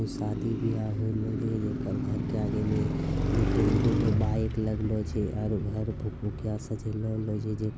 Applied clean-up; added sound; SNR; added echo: none; Car passing by; 0 dB; none.